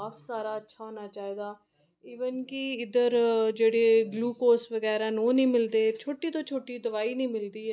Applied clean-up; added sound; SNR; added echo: none; none; none; none.